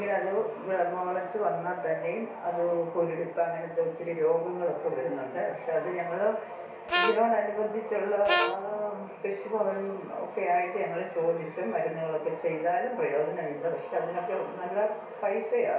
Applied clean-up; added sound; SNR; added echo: none; Harmonica; -1 dB; reverberation time 0.6 s.